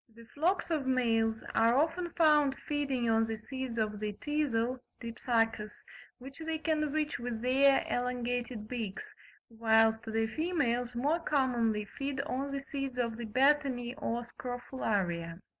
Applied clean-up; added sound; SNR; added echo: none; none; none; none.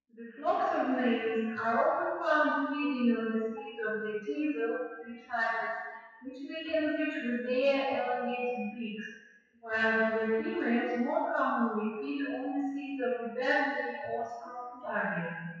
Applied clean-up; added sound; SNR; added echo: classical method WPE with log-MMSE.